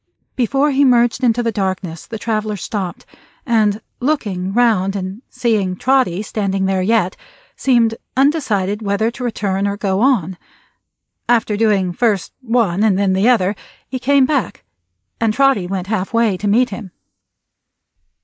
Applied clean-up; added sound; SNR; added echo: neural mask model Resemble Enhance denoiser.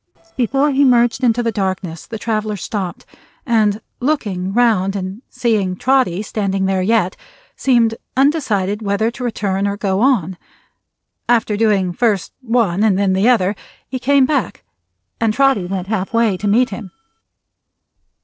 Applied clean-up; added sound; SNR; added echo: neural separator model SepFormer DNS4.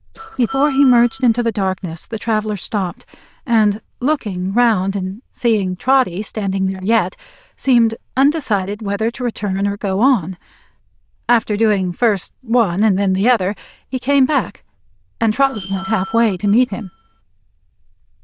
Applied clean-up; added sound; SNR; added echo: neural diffusion model UNIVERSE++.